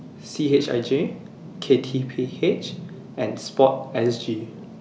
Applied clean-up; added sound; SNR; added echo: none; none; none; none.